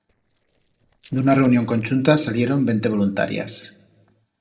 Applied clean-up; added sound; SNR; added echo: neural separator model SepFormer DNS4.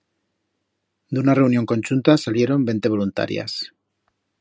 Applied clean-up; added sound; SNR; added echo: none; none; none; none.